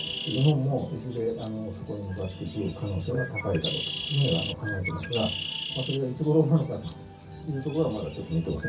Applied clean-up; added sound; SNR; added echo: none; Bird; 9 dB; reverberation time 0.3 s.